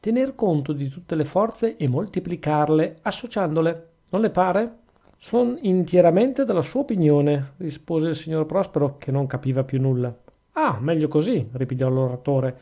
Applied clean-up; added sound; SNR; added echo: none; none; none; none.